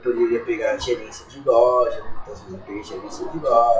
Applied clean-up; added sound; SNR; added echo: classical method WPE with log-MMSE.